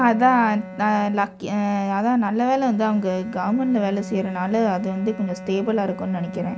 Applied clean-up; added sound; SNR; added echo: none; Bowed string instrument; 15 dB; none.